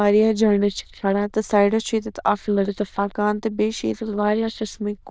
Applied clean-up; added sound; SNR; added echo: neural diffusion model UNIVERSE++.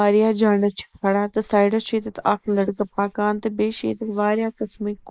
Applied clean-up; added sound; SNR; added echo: neural mask model Resemble Enhance denoiser.